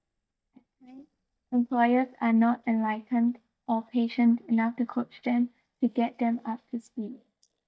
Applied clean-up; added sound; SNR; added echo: neural mask model DeepFilterNet 3.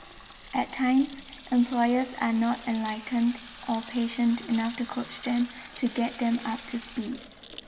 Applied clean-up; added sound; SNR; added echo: none; Sink (filling or washing) / Water tap, faucet; 14 dB; reverberation time 0.8 s.